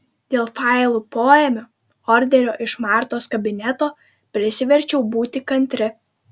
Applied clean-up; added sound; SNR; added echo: none; none; none; none.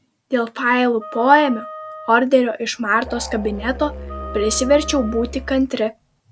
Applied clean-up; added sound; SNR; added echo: none; Musical instrument + Wind instrument, woodwind instrument; 14 dB; none.